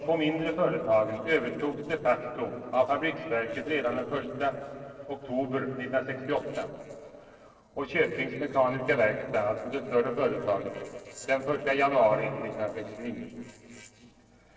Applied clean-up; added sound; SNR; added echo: neural separator model SepFormer DNS4.